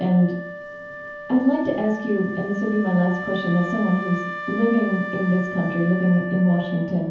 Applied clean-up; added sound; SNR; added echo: none; Wind instrument, woodwind instrument; 10 dB; reverberation time 0.7 s.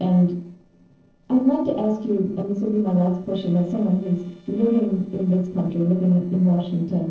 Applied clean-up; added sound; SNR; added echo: neural separator model SepFormer DNS4.